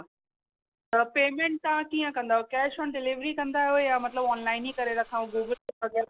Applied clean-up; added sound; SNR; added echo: neural separator model SepFormer DNS4.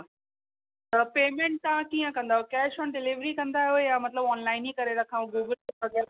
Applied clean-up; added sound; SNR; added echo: none; none; none; none.